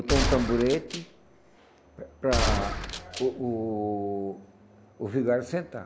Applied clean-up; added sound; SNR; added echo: none; Gunshot, gunfire; 1 dB; none.